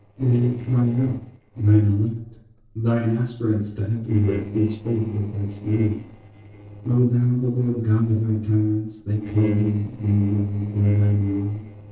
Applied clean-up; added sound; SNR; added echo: neural separator model SepFormer DNS4.